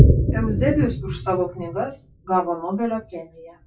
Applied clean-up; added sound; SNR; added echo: classical method WPE with log-MMSE.